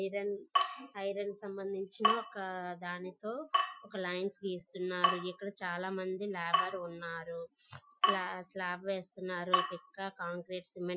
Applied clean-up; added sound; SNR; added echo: classical method Wiener filter.